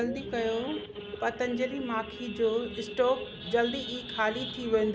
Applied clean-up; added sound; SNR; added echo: none; Idling / Sawing / Accelerating, revving, vroom; 12 dB; none.